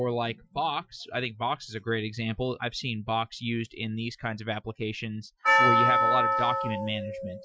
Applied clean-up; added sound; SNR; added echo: classical method Wiener filter.